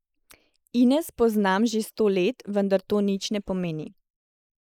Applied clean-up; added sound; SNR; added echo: neural mask model Resemble Enhance denoiser.